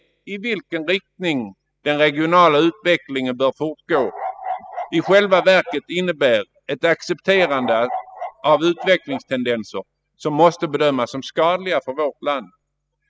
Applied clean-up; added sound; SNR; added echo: classical method spectral subtraction.